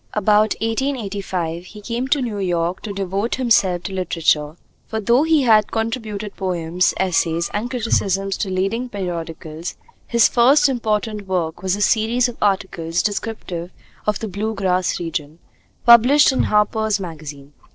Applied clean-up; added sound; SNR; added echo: neural separator model SepFormer DNS4.